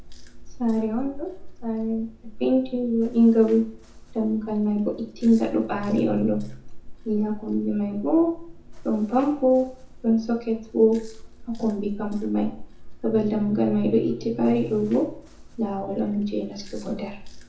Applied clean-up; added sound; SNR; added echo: none; Chewing, mastication; 14 dB; reverberation time 0.6 s.